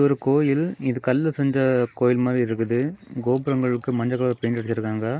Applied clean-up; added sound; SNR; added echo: neural mask model Resemble Enhance denoiser.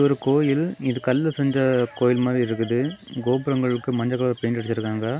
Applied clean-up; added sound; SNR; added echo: none; none; none; none.